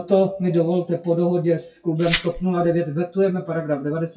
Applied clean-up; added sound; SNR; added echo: classical method WPE with log-MMSE.